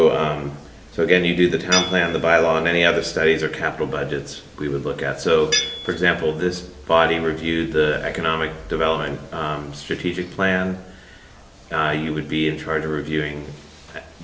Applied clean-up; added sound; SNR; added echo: none; Tools; 10 dB; none.